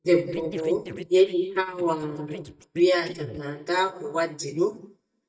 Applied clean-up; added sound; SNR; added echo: neural mask model DeepFilterNet 3.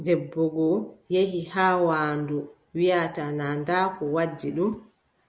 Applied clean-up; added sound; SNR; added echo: none; none; none; none.